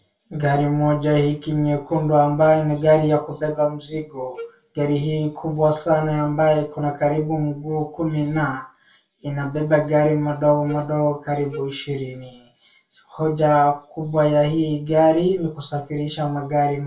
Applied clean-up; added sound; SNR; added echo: none; Wind instrument, woodwind instrument; 17 dB; reverberation time 0.2 s.